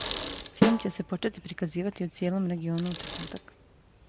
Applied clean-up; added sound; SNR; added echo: none; Snare drum + Bicycle; 1 dB; none.